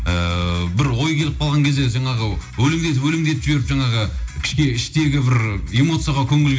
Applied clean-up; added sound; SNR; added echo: none; none; none; reverberation time 0.4 s.